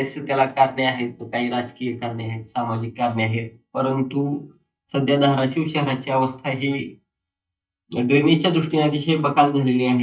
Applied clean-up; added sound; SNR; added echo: neural mask model DeepFilterNet 3.